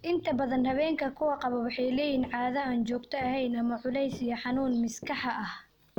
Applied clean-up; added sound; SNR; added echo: none; Walk, footsteps; 19 dB; none.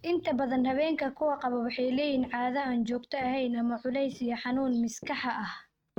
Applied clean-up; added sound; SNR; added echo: neural mask model RNNoise.